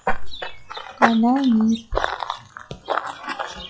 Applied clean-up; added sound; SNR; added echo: classical method log-MMSE.